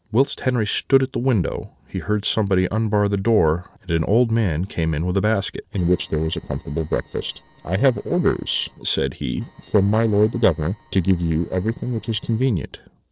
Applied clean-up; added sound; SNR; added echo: neural separator model SepFormer DNS4.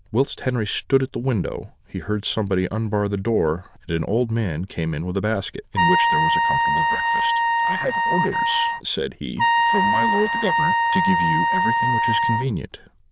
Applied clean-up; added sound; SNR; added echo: neural diffusion model UNIVERSE++.